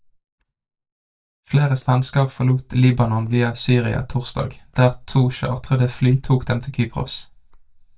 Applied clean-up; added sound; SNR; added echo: neural mask model DeepFilterNet 3.